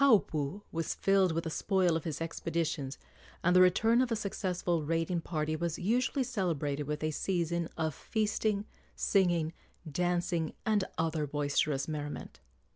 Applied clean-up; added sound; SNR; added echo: none; none; none; none.